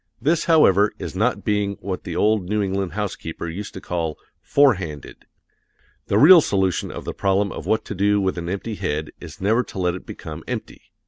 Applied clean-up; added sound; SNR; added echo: none; none; none; none.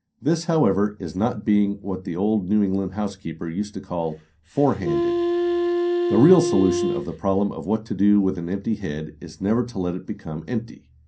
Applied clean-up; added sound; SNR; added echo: none; Wind instrument, woodwind instrument; 1 dB; reverberation time 0.3 s.